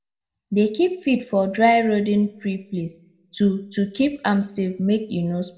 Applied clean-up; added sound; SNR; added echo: none; none; none; reverberation time 0.6 s.